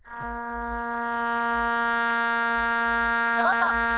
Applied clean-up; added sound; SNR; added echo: neural diffusion model UNIVERSE++.